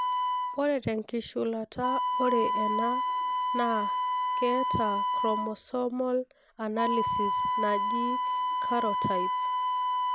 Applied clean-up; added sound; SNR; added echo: none; Wind instrument, woodwind instrument; -3 dB; none.